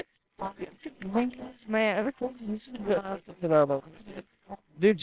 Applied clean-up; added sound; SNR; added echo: neural separator model SepFormer WHAMR!.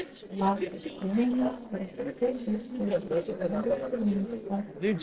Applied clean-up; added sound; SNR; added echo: neural separator model SepFormer DNS4.